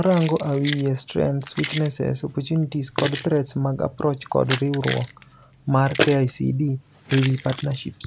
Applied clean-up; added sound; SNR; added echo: none; Keys jangling; 9 dB; none.